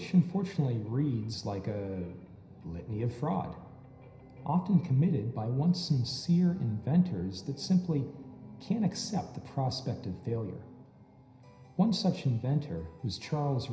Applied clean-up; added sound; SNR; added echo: none; none; none; reverberation time 0.9 s.